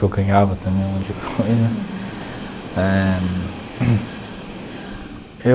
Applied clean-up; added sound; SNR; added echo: none; Train; 12 dB; none.